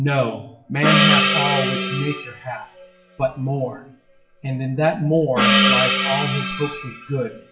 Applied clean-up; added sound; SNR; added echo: classical method WPE with log-MMSE.